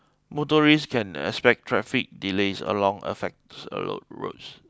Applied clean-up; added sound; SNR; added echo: none; none; none; none.